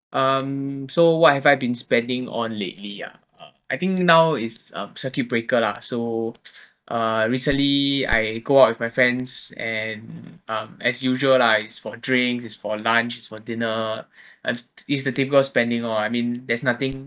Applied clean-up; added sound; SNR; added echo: neural mask model DeepFilterNet 3.